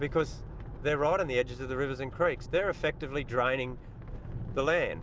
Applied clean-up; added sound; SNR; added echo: none; none; none; none.